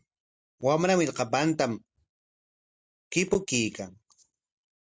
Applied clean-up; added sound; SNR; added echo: none; none; none; none.